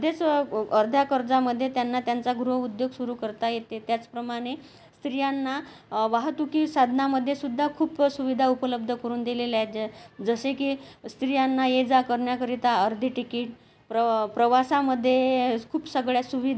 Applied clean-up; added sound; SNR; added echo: none; none; none; none.